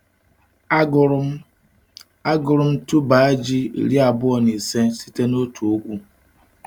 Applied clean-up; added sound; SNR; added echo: none; none; none; none.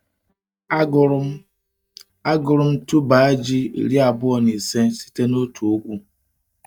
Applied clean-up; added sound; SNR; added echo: neural mask model DeepFilterNet 3.